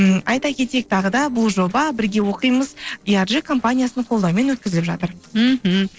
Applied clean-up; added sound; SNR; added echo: neural separator model SepFormer DNS4.